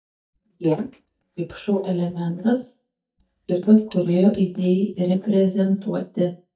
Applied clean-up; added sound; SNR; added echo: neural mask model DeepFilterNet 3.